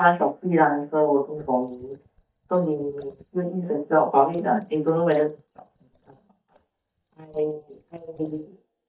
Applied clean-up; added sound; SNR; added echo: neural mask model DeepFilterNet 3.